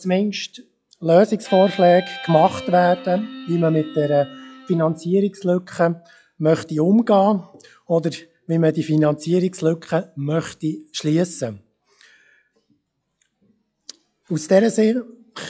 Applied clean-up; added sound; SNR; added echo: classical method log-MMSE.